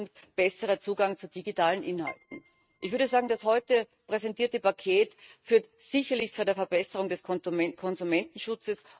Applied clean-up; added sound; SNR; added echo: neural mask model RNNoise.